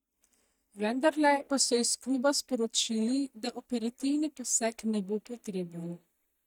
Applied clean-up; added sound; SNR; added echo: neural mask model DeepFilterNet 3.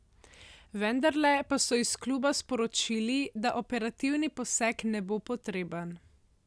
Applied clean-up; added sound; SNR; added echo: none; none; none; none.